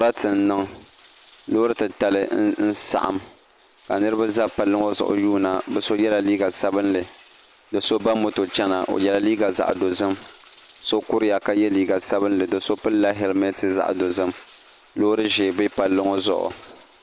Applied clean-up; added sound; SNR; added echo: none; Rattle / Rattle (instrument); 20 dB; none.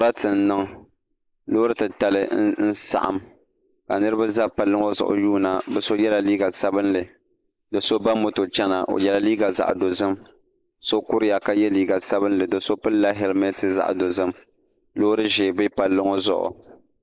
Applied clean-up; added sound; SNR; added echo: neural mask model Resemble Enhance denoiser.